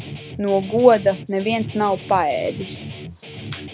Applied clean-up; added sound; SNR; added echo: none; Guitar; 13 dB; none.